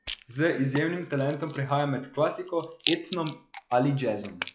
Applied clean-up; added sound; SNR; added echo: classical method log-MMSE.